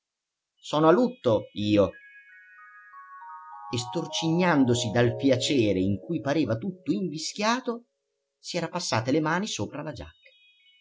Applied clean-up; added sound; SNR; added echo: none; Mallet percussion; 18 dB; none.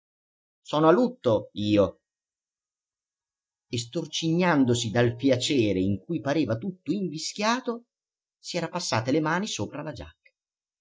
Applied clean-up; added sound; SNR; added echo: neural mask model DeepFilterNet 3.